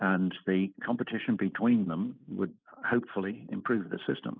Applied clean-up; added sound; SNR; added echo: neural mask model Resemble Enhance denoiser.